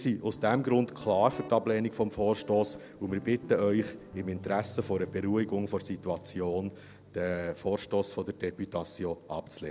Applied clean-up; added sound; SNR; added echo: none; Guitar; 18 dB; none.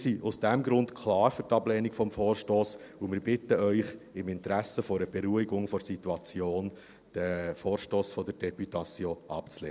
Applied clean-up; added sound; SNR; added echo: none; none; none; none.